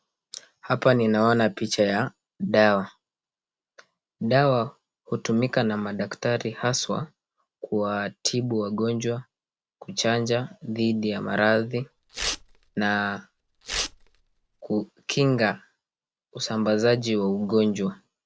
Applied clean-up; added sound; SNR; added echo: none; Tearing; 10 dB; none.